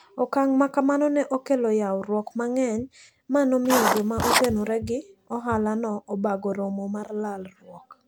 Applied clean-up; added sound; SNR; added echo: none; Writing; 0 dB; none.